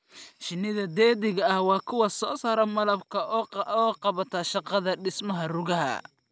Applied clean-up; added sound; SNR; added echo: none; none; none; none.